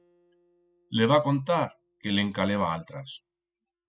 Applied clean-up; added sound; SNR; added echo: classical method spectral subtraction.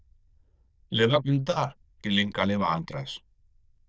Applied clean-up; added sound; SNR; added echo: neural diffusion model UNIVERSE++.